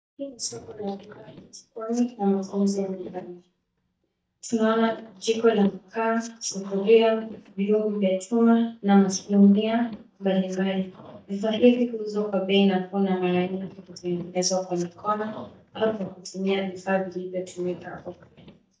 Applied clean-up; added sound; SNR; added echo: neural mask model DeepFilterNet 3.